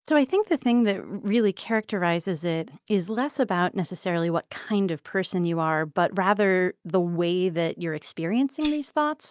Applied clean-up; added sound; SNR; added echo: neural mask model DeepFilterNet 3.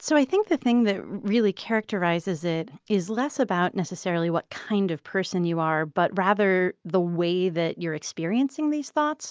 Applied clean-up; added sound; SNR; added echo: none; none; none; none.